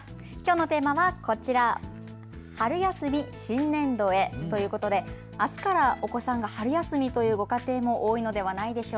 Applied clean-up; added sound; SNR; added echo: none; none; none; none.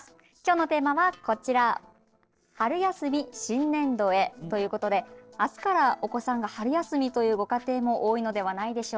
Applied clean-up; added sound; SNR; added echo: neural separator model SepFormer DNS4.